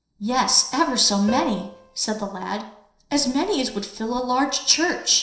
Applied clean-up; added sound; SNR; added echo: neural separator model SepFormer DNS4.